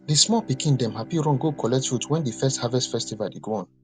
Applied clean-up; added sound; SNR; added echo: none; Bowed string instrument; 19 dB; none.